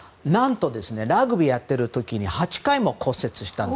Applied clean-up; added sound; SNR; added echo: none; none; none; none.